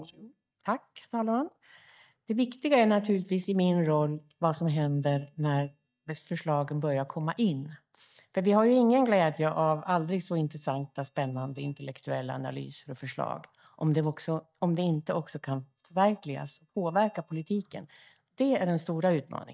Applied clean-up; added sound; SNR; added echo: neural mask model DeepFilterNet 3.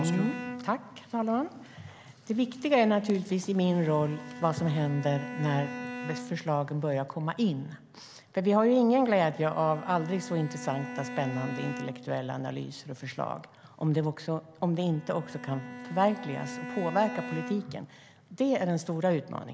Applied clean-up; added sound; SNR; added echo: none; Bowed string instrument; 13 dB; none.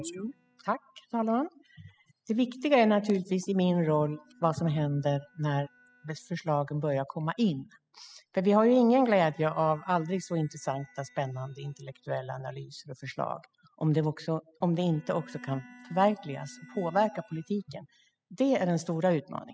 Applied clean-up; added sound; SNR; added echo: classical method spectral subtraction.